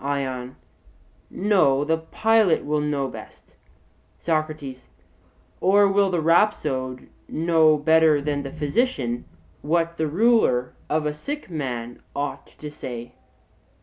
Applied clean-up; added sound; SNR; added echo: none; none; none; none.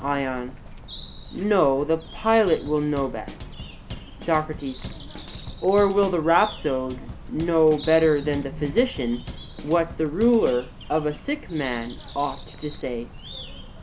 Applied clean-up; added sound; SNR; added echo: none; Drum kit + Bird; 13 dB; none.